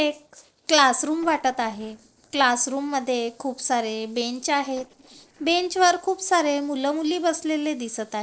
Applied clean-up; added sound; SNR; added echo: neural separator model SepFormer DNS4.